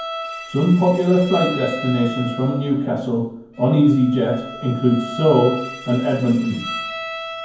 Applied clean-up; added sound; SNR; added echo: none; Bowed string instrument; 12 dB; reverberation time 0.9 s.